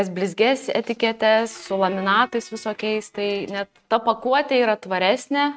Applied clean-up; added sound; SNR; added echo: neural mask model RNNoise.